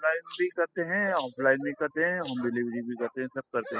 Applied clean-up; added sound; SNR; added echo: classical method spectral subtraction.